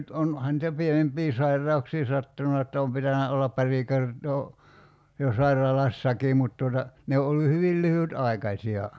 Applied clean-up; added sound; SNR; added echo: none; none; none; none.